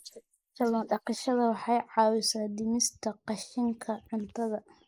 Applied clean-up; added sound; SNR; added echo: neural mask model Resemble Enhance denoiser.